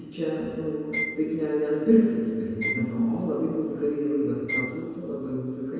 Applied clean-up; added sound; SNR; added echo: none; Bowed string instrument; 4 dB; reverberation time 2.2 s.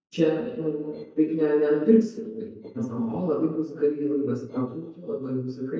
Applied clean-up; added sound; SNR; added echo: neural mask model DeepFilterNet 3.